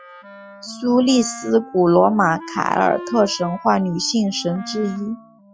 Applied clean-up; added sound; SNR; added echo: classical method Wiener filter.